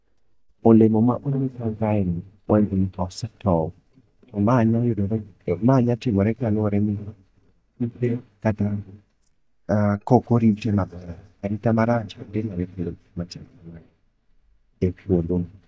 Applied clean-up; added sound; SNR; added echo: neural mask model DeepFilterNet 3.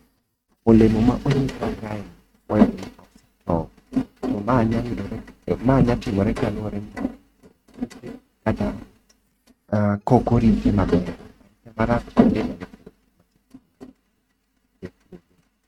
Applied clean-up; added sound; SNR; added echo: neural mask model RNNoise.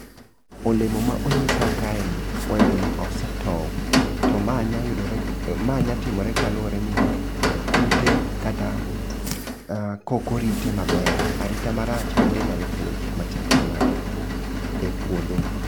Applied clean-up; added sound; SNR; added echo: none; Rain; -4 dB; none.